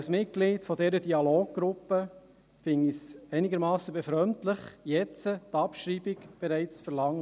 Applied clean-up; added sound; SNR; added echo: none; none; none; none.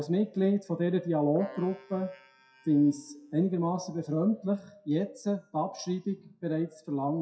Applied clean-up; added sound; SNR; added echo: classical method WPE with log-MMSE.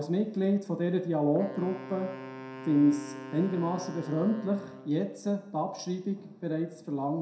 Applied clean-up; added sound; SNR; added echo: none; Wind instrument, woodwind instrument; 16 dB; reverberation time 0.6 s.